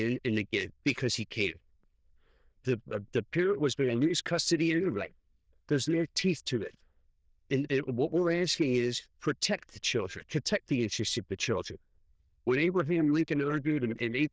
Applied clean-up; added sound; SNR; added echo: neural diffusion model UNIVERSE++.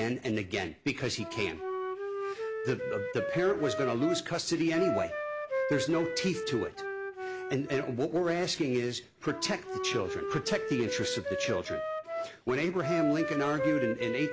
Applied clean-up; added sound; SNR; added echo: none; Wind instrument, woodwind instrument; 4 dB; none.